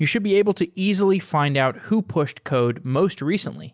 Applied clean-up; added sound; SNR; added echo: none; none; none; none.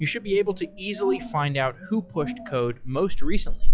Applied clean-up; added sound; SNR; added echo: classical method log-MMSE.